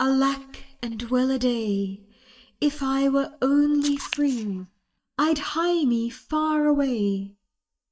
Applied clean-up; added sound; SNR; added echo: neural mask model DeepFilterNet 3.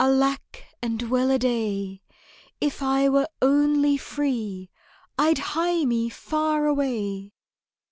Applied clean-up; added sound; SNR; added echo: none; none; none; none.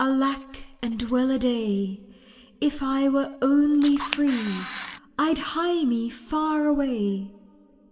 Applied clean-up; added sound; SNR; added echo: none; Camera; 7 dB; reverberation time 2.1 s.